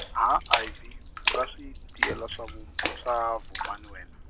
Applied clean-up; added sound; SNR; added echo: none; Splash, splatter; 2 dB; none.